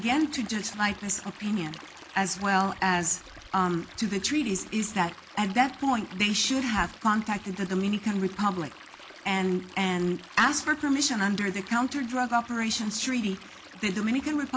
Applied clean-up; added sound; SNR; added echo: none; Stream; 19 dB; none.